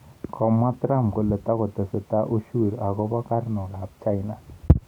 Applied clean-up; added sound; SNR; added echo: none; none; none; none.